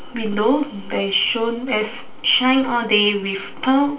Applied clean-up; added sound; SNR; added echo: none; none; none; reverberation time 0.3 s.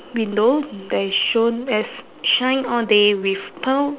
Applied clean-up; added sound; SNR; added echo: none; none; none; none.